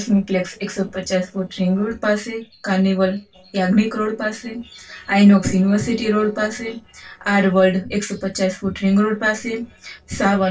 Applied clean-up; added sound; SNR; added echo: neural separator model SepFormer DNS4.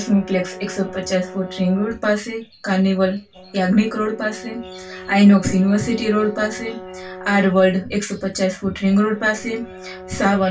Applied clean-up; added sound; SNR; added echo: none; Brass instrument; 18 dB; reverberation time 0.2 s.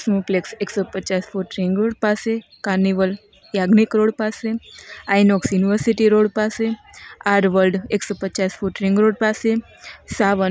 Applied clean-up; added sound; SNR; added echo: none; none; none; none.